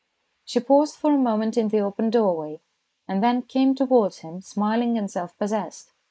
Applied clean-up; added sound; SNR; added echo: neural mask model Resemble Enhance denoiser.